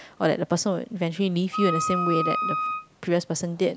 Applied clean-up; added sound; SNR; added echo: none; Wind instrument, woodwind instrument; 2 dB; none.